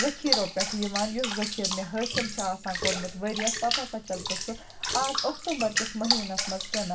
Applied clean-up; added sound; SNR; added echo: none; Bathtub (filling or washing) / Water; 0 dB; reverberation time 0.2 s.